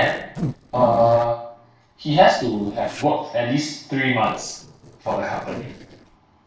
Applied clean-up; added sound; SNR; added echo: neural separator model SepFormer DNS4.